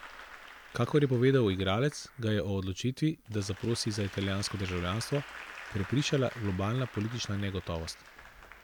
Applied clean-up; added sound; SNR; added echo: none; Applause / Crowd; 17 dB; none.